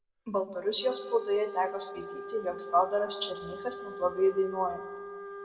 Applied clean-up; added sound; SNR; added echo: none; Wind instrument, woodwind instrument; 11 dB; reverberation time 1.4 s.